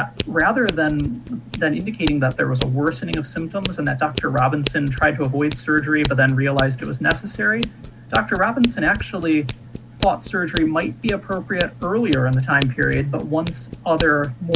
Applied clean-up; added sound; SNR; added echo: none; Scissors; 11 dB; none.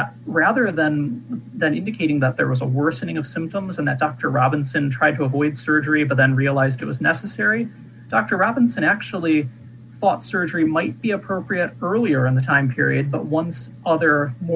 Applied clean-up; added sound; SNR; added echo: none; none; none; none.